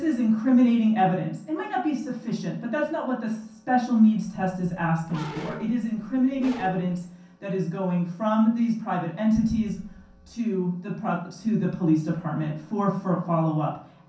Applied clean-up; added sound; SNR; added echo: none; Bark; 16 dB; reverberation time 0.6 s.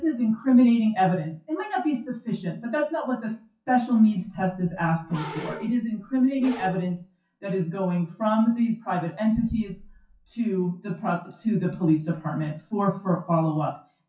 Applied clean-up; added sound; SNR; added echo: classical method WPE with log-MMSE.